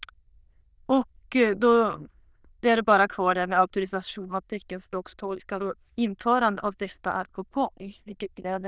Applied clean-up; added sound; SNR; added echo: neural diffusion model UNIVERSE++.